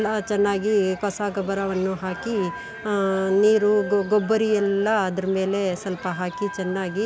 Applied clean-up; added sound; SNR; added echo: none; Wind instrument, woodwind instrument; 18 dB; none.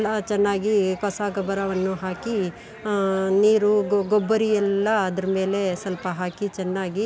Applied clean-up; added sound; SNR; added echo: none; none; none; none.